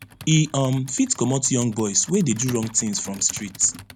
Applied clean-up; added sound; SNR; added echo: none; Computer keyboard; 19 dB; none.